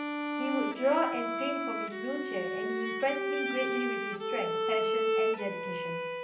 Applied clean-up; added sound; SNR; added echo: none; Bowed string instrument; -2 dB; reverberation time 0.6 s.